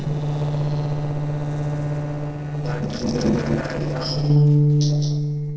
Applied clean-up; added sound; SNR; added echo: neural separator model SepFormer DNS4.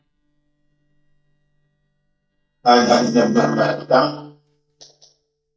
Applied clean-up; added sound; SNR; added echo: neural mask model DeepFilterNet 3.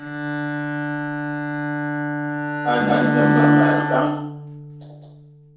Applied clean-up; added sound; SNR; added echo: none; Bowed string instrument; -3 dB; reverberation time 0.6 s.